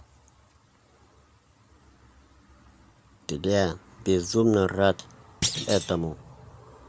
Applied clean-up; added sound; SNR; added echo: none; Thump, thud; 5 dB; none.